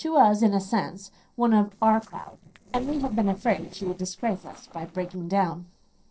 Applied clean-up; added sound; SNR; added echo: neural separator model SepFormer DNS4.